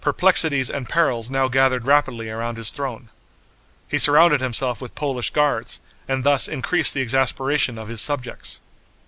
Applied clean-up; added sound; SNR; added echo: none; none; none; none.